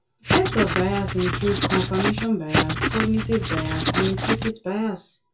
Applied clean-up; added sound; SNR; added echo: none; Writing; -2 dB; reverberation time 0.2 s.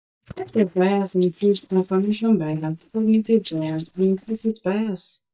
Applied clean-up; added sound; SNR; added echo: neural mask model DeepFilterNet 3.